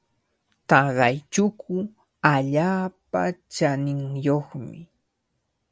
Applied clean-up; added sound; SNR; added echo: none; none; none; none.